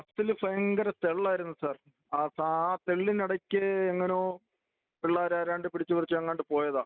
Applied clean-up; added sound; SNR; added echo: none; none; none; none.